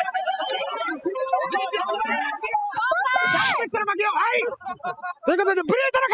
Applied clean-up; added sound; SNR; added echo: classical method spectral subtraction.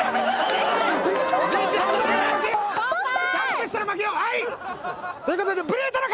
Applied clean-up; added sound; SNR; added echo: none; none; none; none.